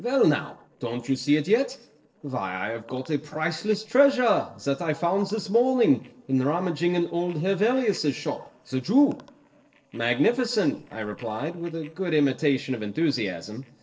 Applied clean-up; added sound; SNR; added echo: neural separator model SepFormer DNS4.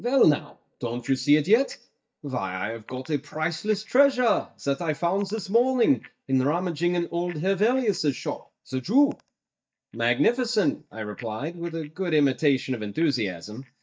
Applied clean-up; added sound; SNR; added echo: neural mask model DeepFilterNet 3.